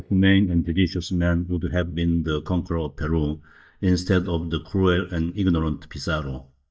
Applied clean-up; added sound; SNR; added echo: neural mask model DeepFilterNet 3.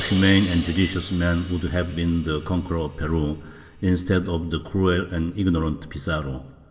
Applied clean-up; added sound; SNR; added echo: none; Crash cymbal; 18 dB; reverberation time 1.5 s.